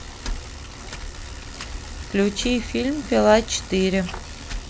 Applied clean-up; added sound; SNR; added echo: none; Bicycle; 9 dB; none.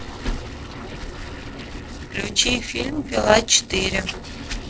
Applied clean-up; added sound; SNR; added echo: neural separator model SepFormer DNS4.